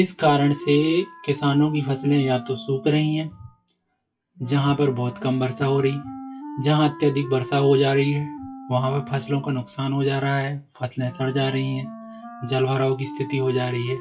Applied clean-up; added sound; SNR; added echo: classical method WPE with log-MMSE.